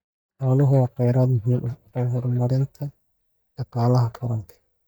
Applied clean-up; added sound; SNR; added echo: neural mask model DeepFilterNet 3.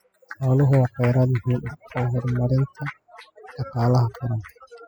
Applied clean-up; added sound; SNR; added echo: classical method spectral subtraction.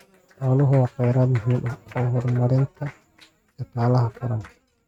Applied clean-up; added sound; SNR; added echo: neural mask model RNNoise.